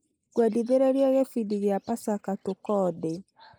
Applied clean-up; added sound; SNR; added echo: neural mask model Resemble Enhance denoiser.